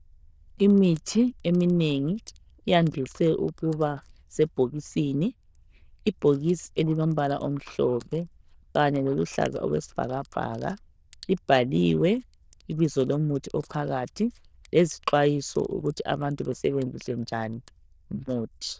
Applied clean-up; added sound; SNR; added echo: neural diffusion model UNIVERSE++.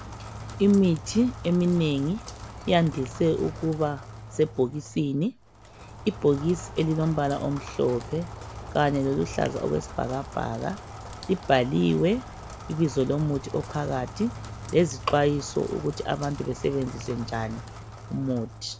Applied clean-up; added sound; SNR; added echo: none; Rain; 13 dB; none.